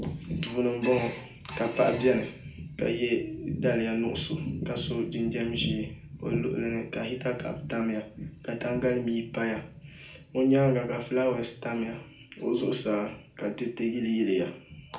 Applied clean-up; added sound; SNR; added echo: none; none; none; reverberation time 0.4 s.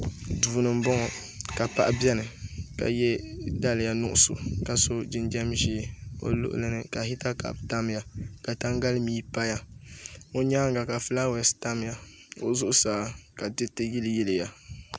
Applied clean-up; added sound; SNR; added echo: none; none; none; none.